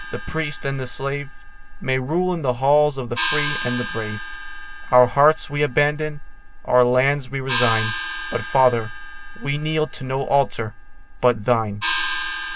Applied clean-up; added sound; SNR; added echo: none; Gong; 7 dB; none.